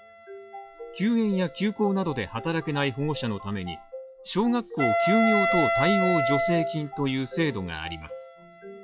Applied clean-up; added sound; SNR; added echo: classical method log-MMSE.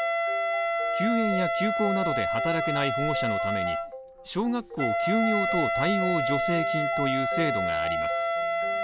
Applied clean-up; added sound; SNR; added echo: none; Wind instrument, woodwind instrument; -3 dB; none.